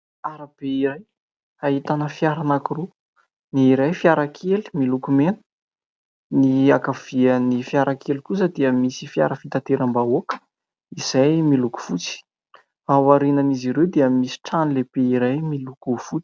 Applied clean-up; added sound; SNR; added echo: none; none; none; none.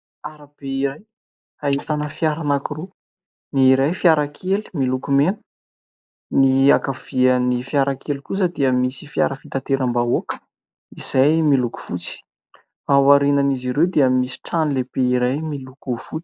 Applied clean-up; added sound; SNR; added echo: neural mask model Resemble Enhance denoiser.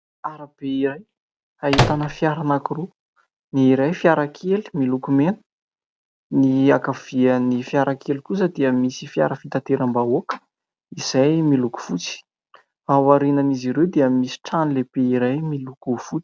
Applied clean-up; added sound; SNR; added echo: none; Microwave oven; -1 dB; none.